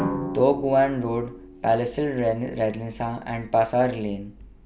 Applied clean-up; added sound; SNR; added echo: none; Drum; 11 dB; none.